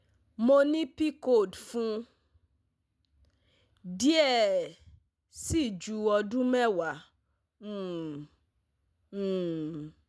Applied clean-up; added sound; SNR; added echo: none; none; none; none.